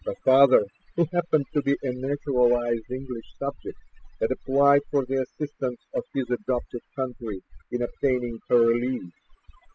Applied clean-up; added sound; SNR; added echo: classical method spectral subtraction.